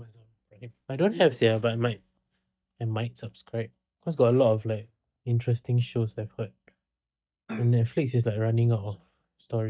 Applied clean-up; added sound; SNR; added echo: neural mask model DeepFilterNet 3.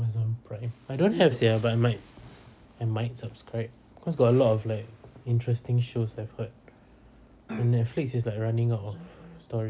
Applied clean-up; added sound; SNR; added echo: none; none; none; none.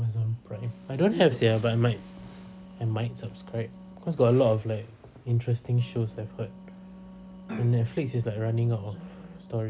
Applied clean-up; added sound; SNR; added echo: none; Wind instrument, woodwind instrument; 19 dB; none.